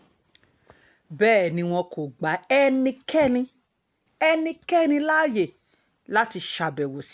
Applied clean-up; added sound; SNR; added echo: none; none; none; none.